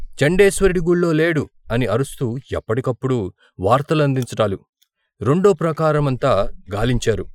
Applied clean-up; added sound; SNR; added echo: classical method Wiener filter.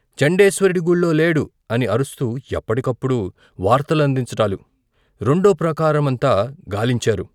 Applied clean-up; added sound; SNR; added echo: none; none; none; none.